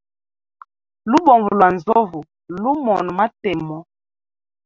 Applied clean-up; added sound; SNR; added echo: none; none; none; none.